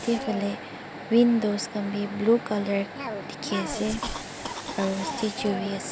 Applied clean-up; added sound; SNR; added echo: none; Cough; 11 dB; none.